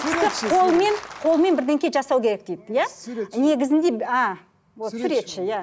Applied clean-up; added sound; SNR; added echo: none; none; none; none.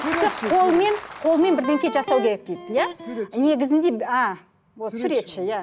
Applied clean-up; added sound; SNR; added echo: none; Electric guitar; 10 dB; none.